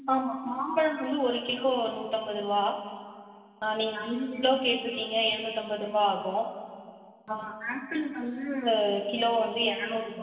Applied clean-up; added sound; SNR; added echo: none; none; none; reverberation time 2.4 s.